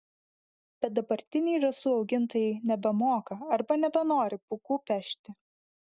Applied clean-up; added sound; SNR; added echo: none; none; none; none.